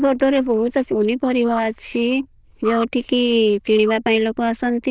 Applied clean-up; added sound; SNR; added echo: neural diffusion model UNIVERSE++.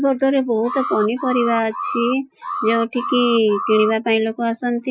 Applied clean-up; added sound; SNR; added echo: classical method Wiener filter.